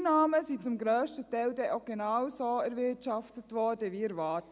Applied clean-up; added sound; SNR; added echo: none; none; none; none.